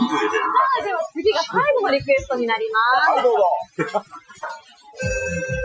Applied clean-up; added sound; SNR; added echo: classical method Wiener filter.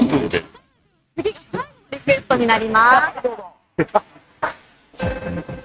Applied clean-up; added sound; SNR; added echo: neural mask model RNNoise.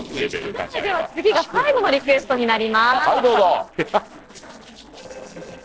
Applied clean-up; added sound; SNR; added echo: neural separator model SepFormer DNS4.